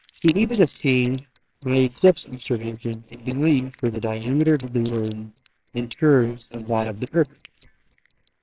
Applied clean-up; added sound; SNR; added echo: neural separator model SepFormer WHAMR!.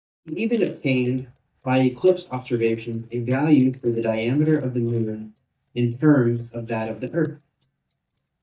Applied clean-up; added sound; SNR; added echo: neural mask model DeepFilterNet 3.